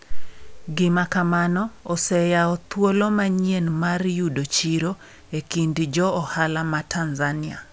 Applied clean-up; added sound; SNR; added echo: none; none; none; none.